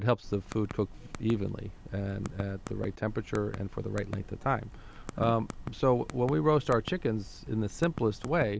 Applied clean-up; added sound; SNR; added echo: none; Typing; 12 dB; none.